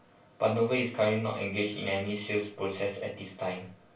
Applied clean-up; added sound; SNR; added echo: none; none; none; reverberation time 0.3 s.